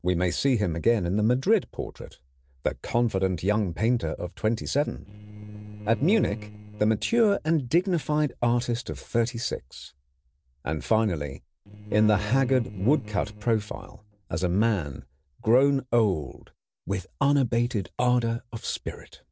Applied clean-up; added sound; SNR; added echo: neural separator model SepFormer DNS4.